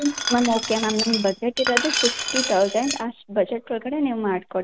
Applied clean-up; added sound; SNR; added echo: none; Glass; 5 dB; none.